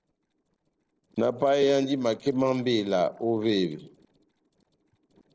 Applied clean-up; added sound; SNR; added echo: neural separator model SepFormer DNS4.